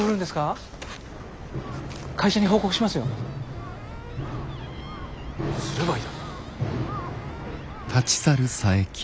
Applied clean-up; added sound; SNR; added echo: none; Cupboard open or close; 19 dB; none.